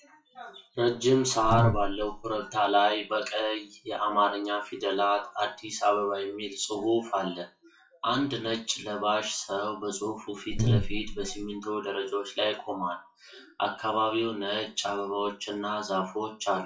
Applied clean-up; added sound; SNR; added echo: classical method WPE with log-MMSE.